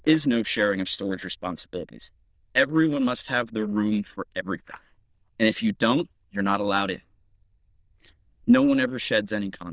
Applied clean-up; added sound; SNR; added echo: neural diffusion model UNIVERSE++.